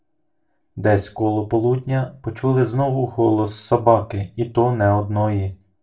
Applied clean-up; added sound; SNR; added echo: none; none; none; reverberation time 0.2 s.